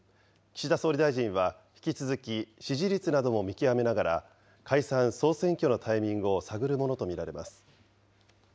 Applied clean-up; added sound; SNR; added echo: none; none; none; none.